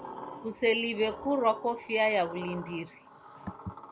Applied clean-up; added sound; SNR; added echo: none; Sliding door; 14 dB; none.